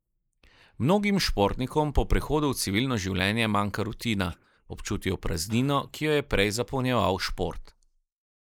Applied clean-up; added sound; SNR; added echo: neural mask model Resemble Enhance denoiser.